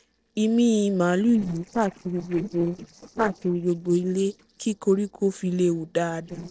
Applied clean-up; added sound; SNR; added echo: neural separator model SepFormer DNS4.